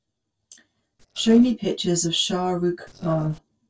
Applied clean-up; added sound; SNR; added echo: neural separator model SepFormer DNS4.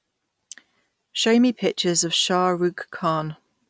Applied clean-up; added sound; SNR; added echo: none; none; none; none.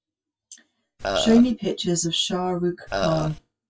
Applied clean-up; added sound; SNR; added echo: classical method WPE with log-MMSE.